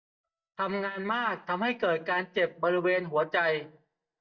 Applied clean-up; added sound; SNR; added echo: neural mask model DeepFilterNet 3.